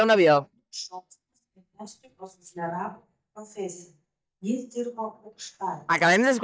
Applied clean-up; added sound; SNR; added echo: neural mask model DeepFilterNet 3.